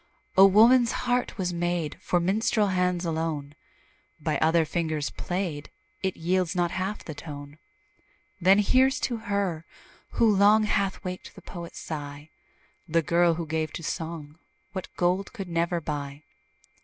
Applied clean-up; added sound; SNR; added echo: none; none; none; none.